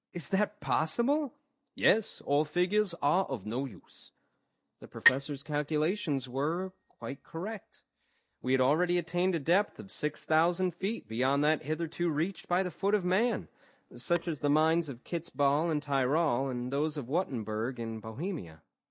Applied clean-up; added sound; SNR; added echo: neural mask model DeepFilterNet 3.